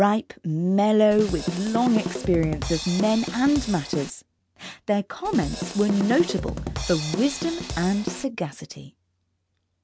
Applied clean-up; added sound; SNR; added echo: none; Drum kit; 7 dB; none.